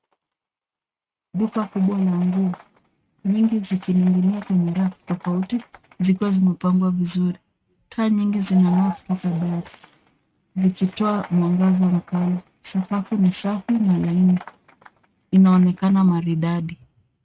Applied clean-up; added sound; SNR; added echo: neural mask model RNNoise.